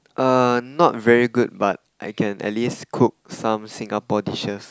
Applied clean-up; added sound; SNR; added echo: none; none; none; none.